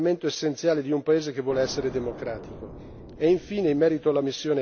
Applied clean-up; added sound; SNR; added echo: none; Explosion; 16 dB; none.